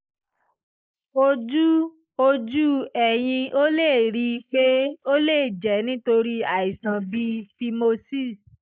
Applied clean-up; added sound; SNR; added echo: neural mask model Resemble Enhance denoiser.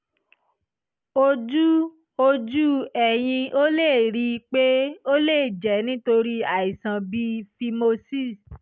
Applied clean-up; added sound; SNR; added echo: none; none; none; none.